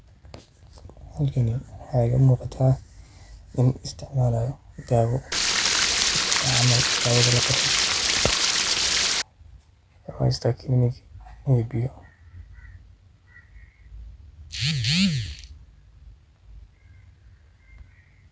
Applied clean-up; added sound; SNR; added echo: none; Stream; -5 dB; none.